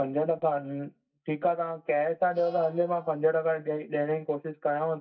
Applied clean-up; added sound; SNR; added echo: neural mask model DeepFilterNet 3.